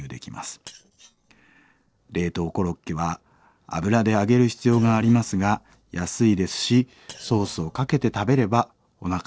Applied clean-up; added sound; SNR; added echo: neural separator model SepFormer DNS4.